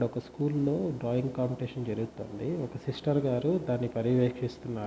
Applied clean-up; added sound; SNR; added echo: none; none; none; none.